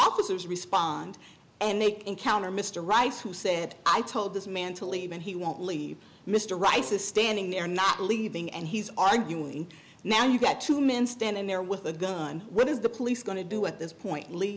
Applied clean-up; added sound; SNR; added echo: none; Wind instrument, woodwind instrument; 17 dB; none.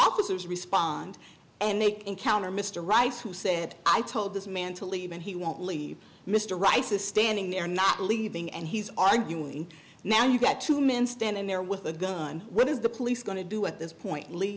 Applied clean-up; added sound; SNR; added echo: none; none; none; none.